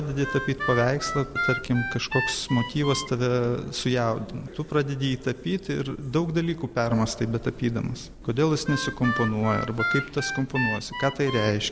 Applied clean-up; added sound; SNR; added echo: none; Harmonica; 5 dB; none.